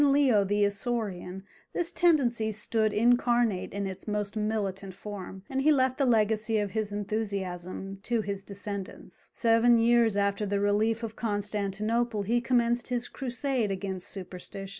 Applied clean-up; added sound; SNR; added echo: none; none; none; none.